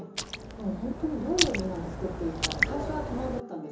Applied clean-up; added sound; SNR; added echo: none; Raindrop; -1 dB; reverberation time 0.8 s.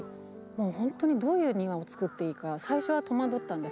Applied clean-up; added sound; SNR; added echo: none; none; none; none.